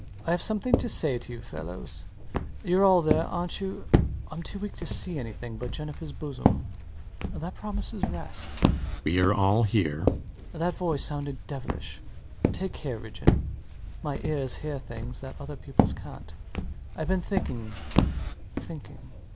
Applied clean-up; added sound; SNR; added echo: none; Walk, footsteps; -1 dB; none.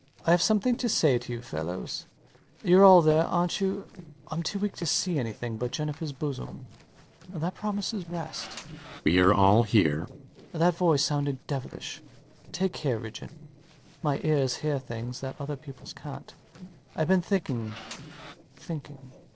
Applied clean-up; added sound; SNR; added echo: neural separator model SepFormer DNS4.